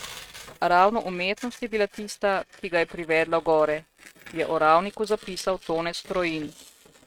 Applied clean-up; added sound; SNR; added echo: neural mask model RNNoise.